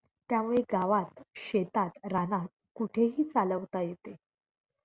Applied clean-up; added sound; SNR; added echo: none; none; none; none.